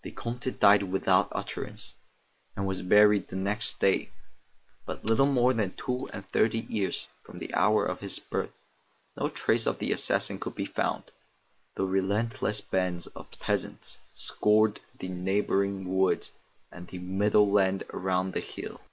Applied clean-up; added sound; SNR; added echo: neural mask model Resemble Enhance denoiser.